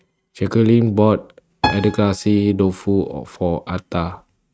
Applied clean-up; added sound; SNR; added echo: neural mask model RNNoise.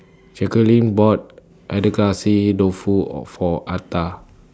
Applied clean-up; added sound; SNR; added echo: none; none; none; none.